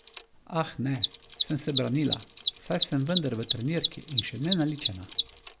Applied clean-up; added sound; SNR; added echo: none; Mechanisms; 3 dB; none.